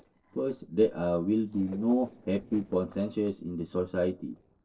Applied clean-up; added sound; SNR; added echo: neural separator model SepFormer DNS4.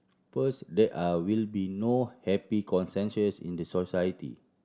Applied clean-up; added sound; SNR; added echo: none; none; none; none.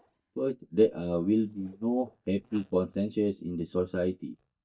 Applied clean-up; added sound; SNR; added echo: neural mask model DeepFilterNet 3.